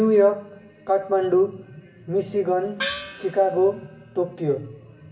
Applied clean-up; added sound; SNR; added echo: none; Gong; 12 dB; reverberation time 1.1 s.